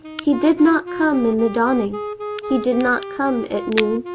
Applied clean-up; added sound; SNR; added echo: none; Wind instrument, woodwind instrument + Crack; 10 dB; none.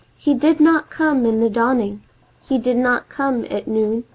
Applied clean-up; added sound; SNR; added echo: none; none; none; none.